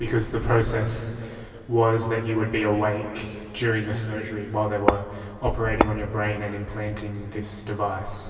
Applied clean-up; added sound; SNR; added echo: none; Tap / Hammer; -1 dB; reverberation time 2.5 s.